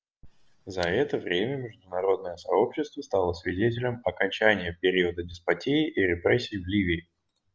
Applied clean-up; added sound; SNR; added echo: none; none; none; none.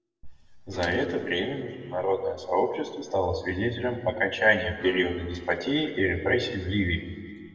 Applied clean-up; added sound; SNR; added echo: none; Piano; 16 dB; reverberation time 1.3 s.